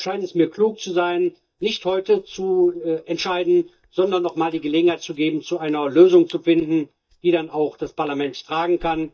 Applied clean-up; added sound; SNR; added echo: neural mask model DeepFilterNet 3.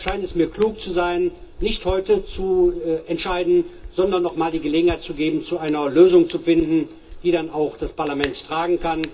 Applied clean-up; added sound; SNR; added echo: none; Hands; 15 dB; reverberation time 0.2 s.